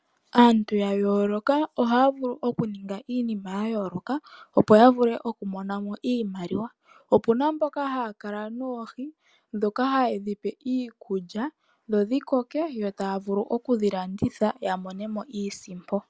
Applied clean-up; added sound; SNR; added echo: none; none; none; none.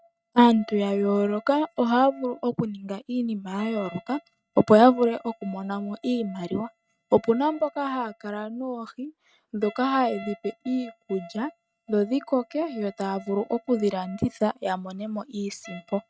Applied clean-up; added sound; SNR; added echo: neural mask model RNNoise.